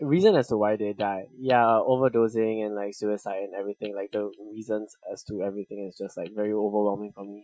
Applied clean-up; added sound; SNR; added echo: classical method Wiener filter.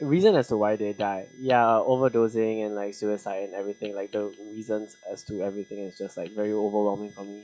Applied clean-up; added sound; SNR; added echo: classical method log-MMSE.